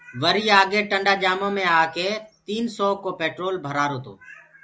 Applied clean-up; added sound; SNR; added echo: none; none; none; none.